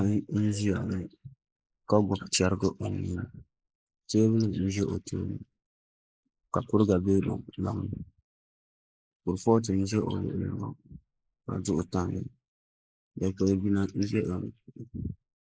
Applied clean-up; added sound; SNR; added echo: neural mask model Resemble Enhance denoiser.